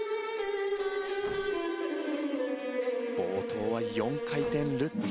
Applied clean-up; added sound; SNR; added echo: none; Bus; 20 dB; none.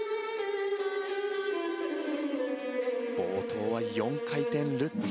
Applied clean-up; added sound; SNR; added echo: none; none; none; none.